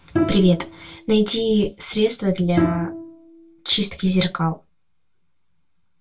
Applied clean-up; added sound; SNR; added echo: none; Bowed string instrument; 7 dB; reverberation time 0.1 s.